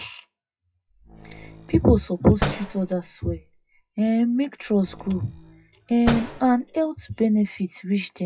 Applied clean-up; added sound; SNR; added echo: classical method WPE with log-MMSE.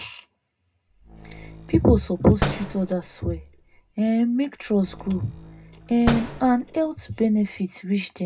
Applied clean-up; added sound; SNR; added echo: none; Slam; 10 dB; reverberation time 0.2 s.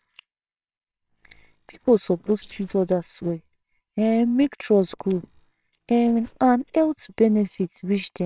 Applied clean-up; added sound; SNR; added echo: neural separator model SepFormer WHAMR!.